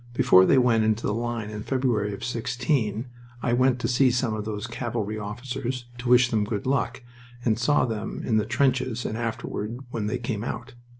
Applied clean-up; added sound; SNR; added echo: none; none; none; none.